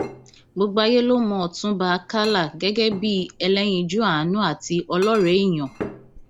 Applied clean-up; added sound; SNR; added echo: none; Chink, clink; 18 dB; none.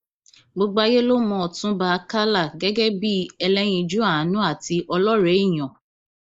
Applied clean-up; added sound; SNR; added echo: neural mask model Resemble Enhance denoiser.